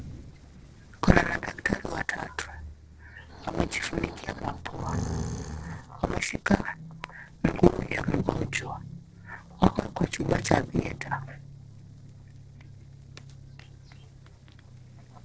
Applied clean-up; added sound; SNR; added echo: neural separator model SepFormer DNS4.